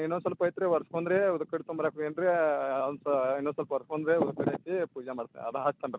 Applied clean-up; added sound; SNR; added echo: none; none; none; none.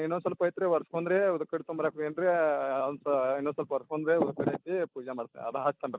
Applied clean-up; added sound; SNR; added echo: neural mask model Resemble Enhance denoiser.